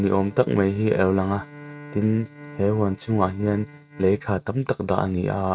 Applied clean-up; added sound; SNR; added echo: neural mask model RNNoise.